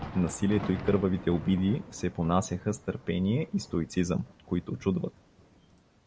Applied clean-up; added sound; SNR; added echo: none; Thunder; 14 dB; none.